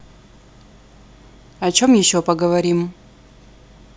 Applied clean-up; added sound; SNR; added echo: none; none; none; none.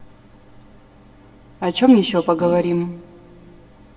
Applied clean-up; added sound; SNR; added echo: none; Fart; 12 dB; reverberation time 2.7 s.